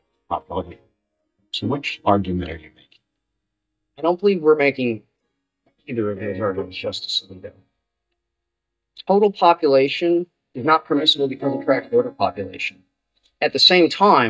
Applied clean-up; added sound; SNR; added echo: neural mask model DeepFilterNet 3.